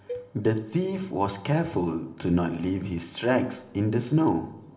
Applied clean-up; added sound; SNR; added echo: none; Cowbell; 17 dB; reverberation time 1.4 s.